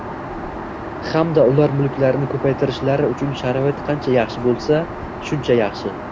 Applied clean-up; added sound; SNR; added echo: none; Aircraft; 9 dB; none.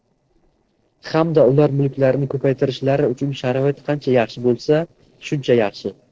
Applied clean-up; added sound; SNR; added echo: neural separator model SepFormer DNS4.